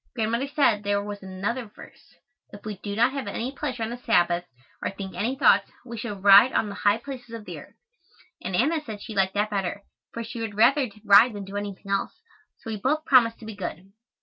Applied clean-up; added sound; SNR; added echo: none; none; none; none.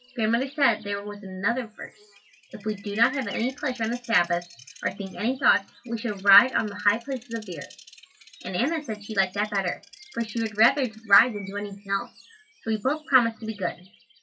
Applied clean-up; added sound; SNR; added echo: classical method WPE with log-MMSE.